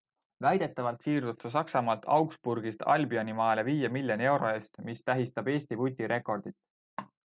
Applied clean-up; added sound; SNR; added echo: none; none; none; none.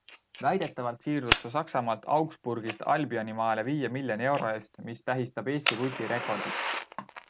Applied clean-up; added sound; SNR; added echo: none; Fire; 6 dB; none.